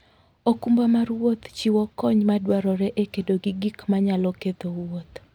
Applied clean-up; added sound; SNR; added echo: none; none; none; none.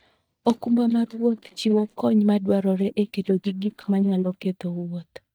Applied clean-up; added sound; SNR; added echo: neural mask model DeepFilterNet 3.